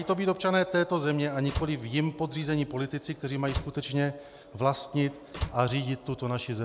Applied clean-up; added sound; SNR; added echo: none; Slam; 10 dB; none.